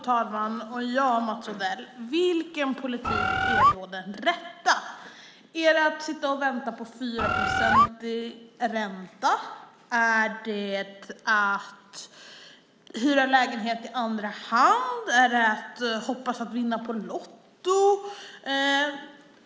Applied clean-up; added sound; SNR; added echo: none; Bird; -5 dB; none.